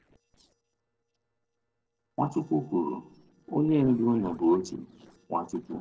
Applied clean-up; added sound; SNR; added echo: neural separator model SepFormer DNS4.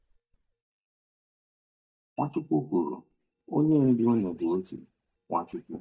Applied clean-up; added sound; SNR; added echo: neural mask model DeepFilterNet 3.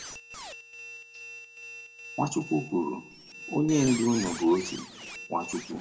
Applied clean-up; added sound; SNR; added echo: none; Squeak; 12 dB; reverberation time 0.7 s.